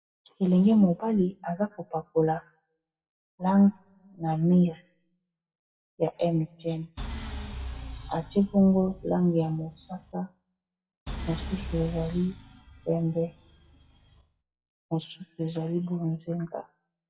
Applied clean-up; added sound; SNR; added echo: classical method WPE with log-MMSE.